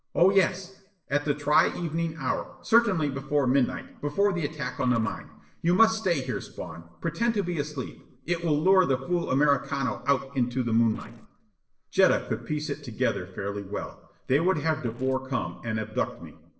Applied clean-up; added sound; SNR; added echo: neural separator model SepFormer DNS4.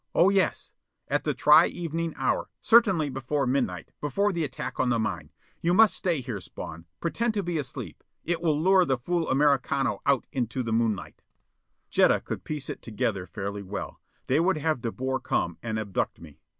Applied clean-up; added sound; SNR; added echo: none; none; none; none.